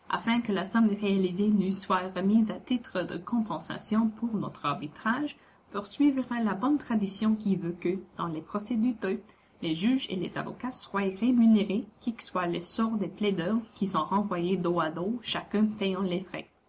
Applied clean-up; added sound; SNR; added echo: none; none; none; none.